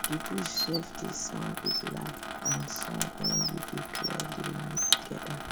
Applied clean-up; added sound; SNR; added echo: none; Bird + Sink (filling or washing) / Water tap, faucet; -3 dB; none.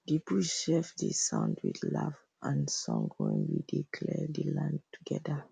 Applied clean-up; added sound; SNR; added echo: none; none; none; none.